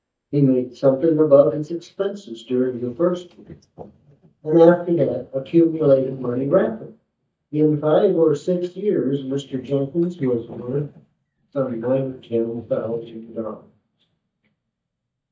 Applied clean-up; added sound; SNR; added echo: neural mask model DeepFilterNet 3.